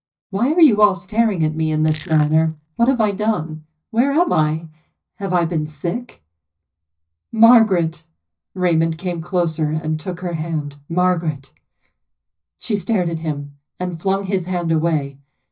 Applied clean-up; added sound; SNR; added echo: neural mask model DeepFilterNet 3.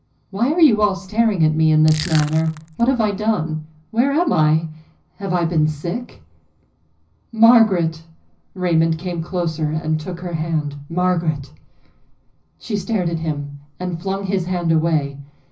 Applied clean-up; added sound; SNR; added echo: none; Crushing; 12 dB; reverberation time 0.4 s.